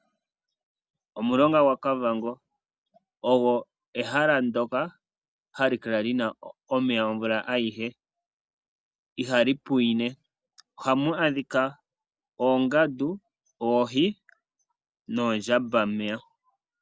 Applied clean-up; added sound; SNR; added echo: none; none; none; none.